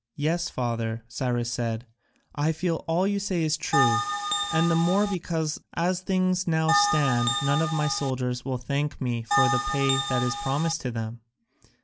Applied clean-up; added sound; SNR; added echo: none; Bell; 0 dB; none.